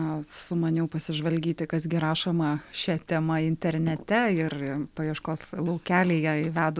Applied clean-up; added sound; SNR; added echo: none; none; none; none.